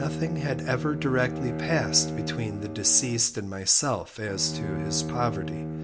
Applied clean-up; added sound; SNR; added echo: none; Bowed string instrument; 5 dB; none.